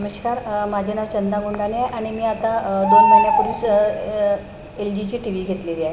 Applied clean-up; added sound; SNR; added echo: none; Bird; 0 dB; none.